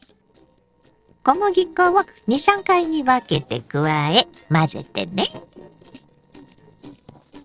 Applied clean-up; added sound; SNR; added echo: neural separator model SepFormer DNS4.